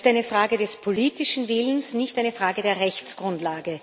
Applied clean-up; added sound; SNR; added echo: none; none; none; none.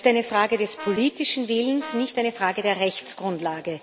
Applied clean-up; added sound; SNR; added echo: none; Brass instrument; 16 dB; none.